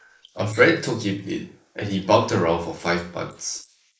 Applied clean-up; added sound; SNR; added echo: neural mask model Resemble Enhance denoiser.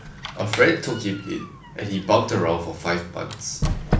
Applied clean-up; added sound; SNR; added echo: none; Squeak; 6 dB; none.